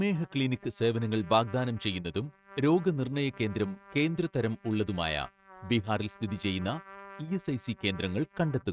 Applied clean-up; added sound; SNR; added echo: neural mask model RNNoise.